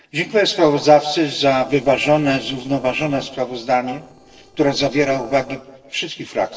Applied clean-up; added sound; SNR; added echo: neural separator model SepFormer DNS4.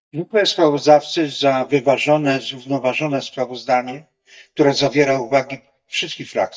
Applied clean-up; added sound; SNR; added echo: neural mask model DeepFilterNet 3.